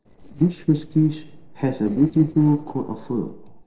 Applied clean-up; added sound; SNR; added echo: neural separator model SepFormer DNS4.